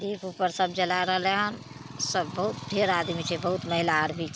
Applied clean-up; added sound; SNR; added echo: none; none; none; none.